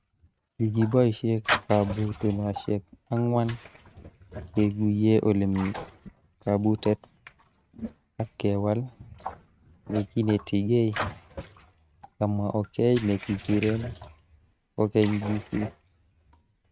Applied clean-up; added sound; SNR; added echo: neural mask model RNNoise.